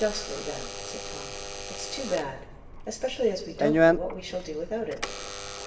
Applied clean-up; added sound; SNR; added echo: none; Alarm / Door; -2 dB; reverberation time 1.1 s.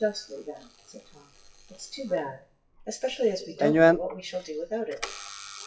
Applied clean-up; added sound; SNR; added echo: classical method WPE with log-MMSE.